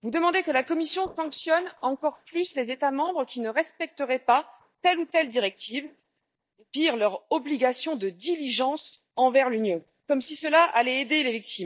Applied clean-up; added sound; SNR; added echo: neural mask model DeepFilterNet 3.